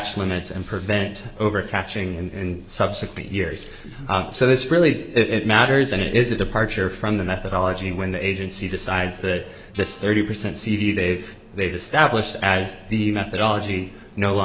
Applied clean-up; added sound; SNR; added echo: neural separator model SepFormer DNS4.